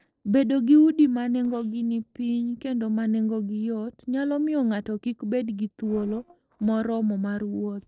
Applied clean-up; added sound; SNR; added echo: neural separator model SepFormer DNS4.